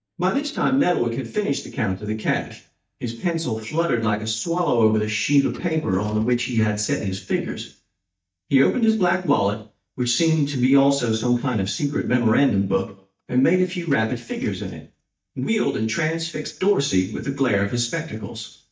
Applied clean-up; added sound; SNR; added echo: neural mask model DeepFilterNet 3.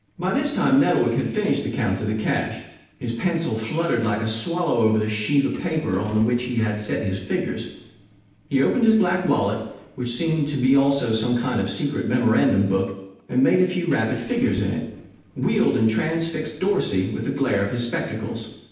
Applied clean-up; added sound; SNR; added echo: neural separator model SepFormer DNS4.